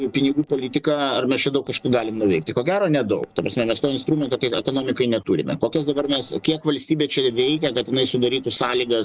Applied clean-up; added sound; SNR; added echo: neural separator model SepFormer DNS4.